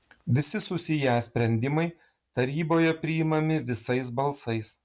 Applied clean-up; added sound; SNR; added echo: none; none; none; none.